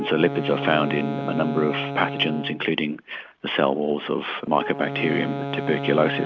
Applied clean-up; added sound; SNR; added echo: none; Wind instrument, woodwind instrument; 7 dB; none.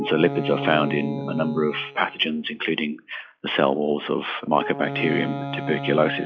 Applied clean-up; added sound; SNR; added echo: classical method log-MMSE.